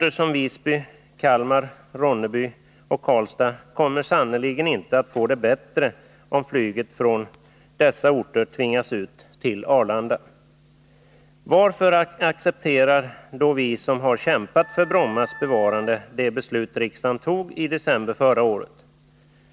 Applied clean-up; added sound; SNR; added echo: none; Wind instrument, woodwind instrument; 18 dB; none.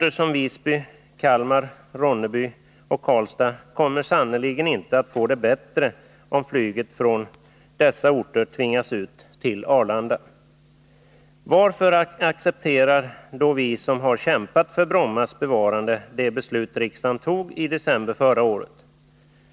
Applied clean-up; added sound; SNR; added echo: none; none; none; none.